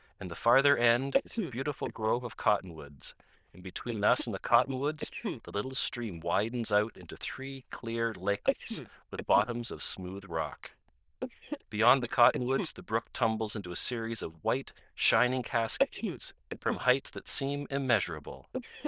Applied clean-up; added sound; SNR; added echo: neural diffusion model UNIVERSE++.